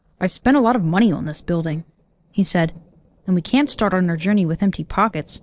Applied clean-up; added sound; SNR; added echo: neural separator model SepFormer DNS4.